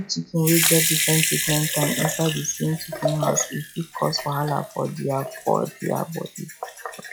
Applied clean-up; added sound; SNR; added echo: classical method log-MMSE.